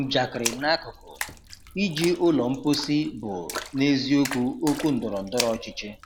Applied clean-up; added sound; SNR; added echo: none; Splash, splatter; 12 dB; none.